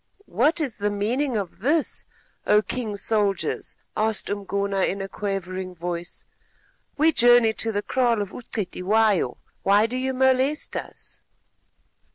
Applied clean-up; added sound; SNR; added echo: none; none; none; none.